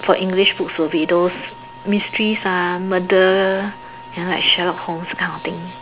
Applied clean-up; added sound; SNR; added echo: none; Wind instrument, woodwind instrument; 19 dB; none.